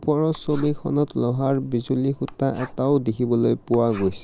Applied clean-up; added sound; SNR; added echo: neural mask model Resemble Enhance denoiser.